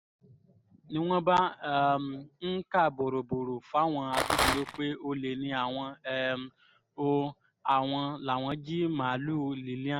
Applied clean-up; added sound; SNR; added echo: none; Rattle; -2 dB; none.